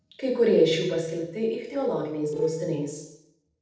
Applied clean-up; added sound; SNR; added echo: neural separator model SepFormer DNS4.